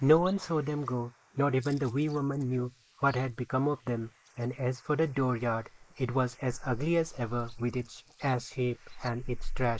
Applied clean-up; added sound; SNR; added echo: neural mask model Resemble Enhance denoiser.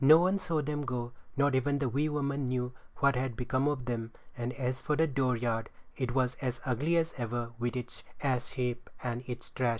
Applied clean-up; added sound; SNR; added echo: none; none; none; none.